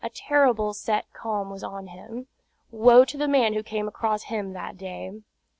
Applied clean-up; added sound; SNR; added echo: none; none; none; none.